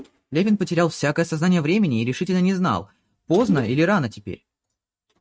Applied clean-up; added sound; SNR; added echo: neural mask model RNNoise.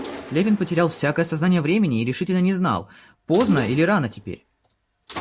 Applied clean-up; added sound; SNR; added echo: none; Mechanisms; 15 dB; none.